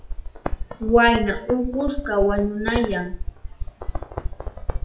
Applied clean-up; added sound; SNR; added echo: classical method WPE with log-MMSE.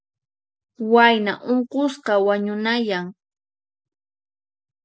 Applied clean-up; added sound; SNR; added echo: none; none; none; none.